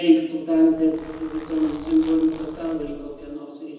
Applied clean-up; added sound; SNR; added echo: none; Zipper (clothing); 20 dB; reverberation time 1.1 s.